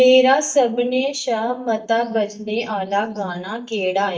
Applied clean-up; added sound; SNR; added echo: neural mask model DeepFilterNet 3.